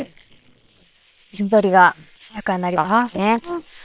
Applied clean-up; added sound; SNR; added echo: neural separator model SepFormer WHAM!.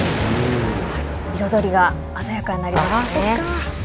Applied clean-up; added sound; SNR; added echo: none; Explosion; 7 dB; none.